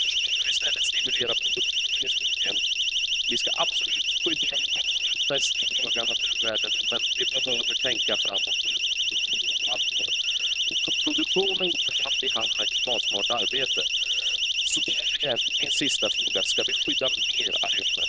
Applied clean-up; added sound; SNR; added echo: neural diffusion model UNIVERSE++.